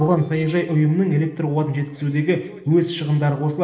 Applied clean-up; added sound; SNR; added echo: neural separator model SepFormer DNS4.